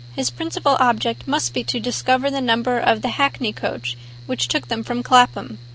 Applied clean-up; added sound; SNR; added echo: none; Mechanical fan; 18 dB; none.